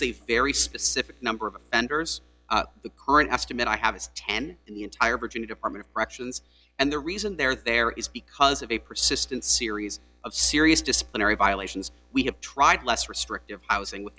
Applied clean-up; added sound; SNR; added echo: none; none; none; none.